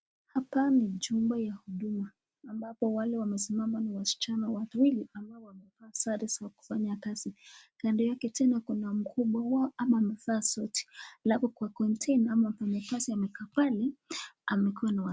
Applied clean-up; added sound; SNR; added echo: none; none; none; none.